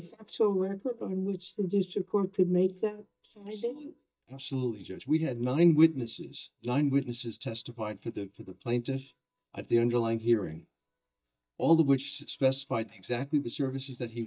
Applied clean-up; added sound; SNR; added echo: neural mask model DeepFilterNet 3.